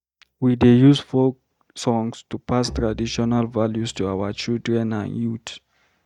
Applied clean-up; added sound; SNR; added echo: neural mask model DeepFilterNet 3.